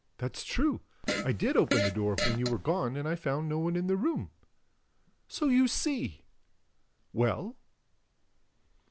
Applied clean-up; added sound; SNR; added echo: none; Fart; 2 dB; none.